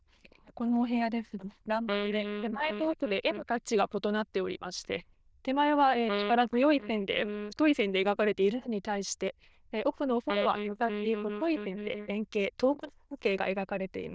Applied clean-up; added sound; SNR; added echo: neural diffusion model UNIVERSE++.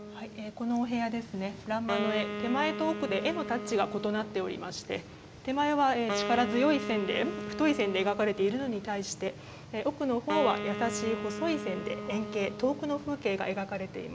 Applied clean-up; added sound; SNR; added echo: none; Wind instrument, woodwind instrument; 8 dB; none.